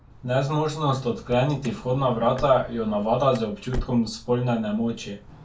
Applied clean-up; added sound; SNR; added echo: none; Car; 15 dB; reverberation time 0.2 s.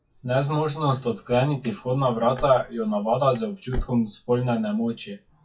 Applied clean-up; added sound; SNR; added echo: classical method WPE with log-MMSE.